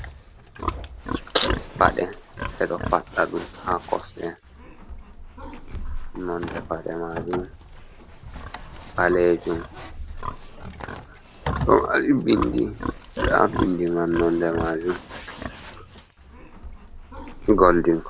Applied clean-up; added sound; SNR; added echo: none; Livestock, farm animals, working animals; 8 dB; none.